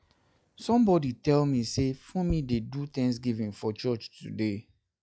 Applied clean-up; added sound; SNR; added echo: classical method log-MMSE.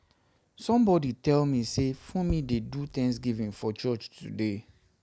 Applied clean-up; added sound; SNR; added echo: none; Tap; 14 dB; none.